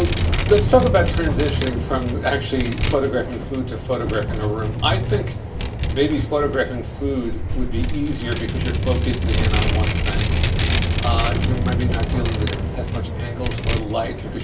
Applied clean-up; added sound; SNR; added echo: none; Vehicle; -3 dB; reverberation time 0.2 s.